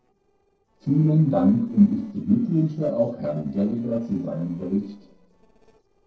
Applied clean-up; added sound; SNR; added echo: neural separator model SepFormer DNS4.